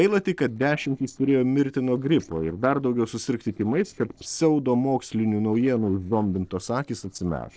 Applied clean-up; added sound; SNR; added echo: neural separator model SepFormer DNS4.